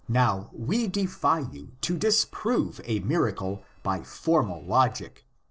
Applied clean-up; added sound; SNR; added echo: neural separator model SepFormer DNS4.